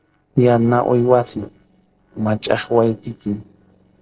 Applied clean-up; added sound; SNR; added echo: neural separator model SepFormer DNS4.